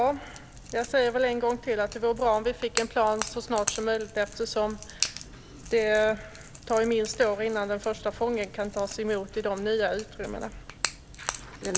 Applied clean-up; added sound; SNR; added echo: none; Crack / Crackle; 11 dB; none.